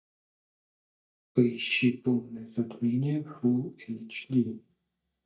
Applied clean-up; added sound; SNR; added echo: neural mask model DeepFilterNet 3.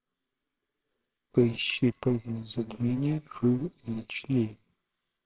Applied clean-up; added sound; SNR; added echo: neural separator model SepFormer WHAMR!.